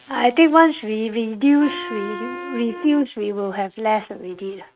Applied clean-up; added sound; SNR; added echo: neural mask model RNNoise.